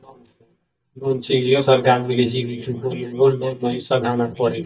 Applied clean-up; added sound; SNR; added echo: neural mask model DeepFilterNet 3.